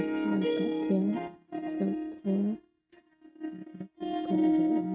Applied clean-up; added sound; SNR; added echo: neural mask model RNNoise.